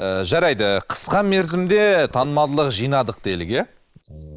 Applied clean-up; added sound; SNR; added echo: neural mask model Resemble Enhance denoiser.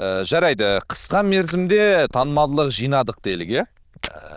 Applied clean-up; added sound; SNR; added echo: neural diffusion model UNIVERSE++.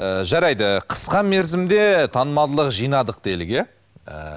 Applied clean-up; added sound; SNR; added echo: none; none; none; none.